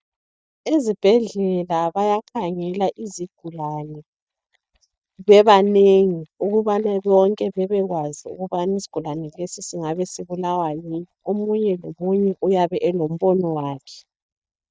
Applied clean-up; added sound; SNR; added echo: neural mask model DeepFilterNet 3.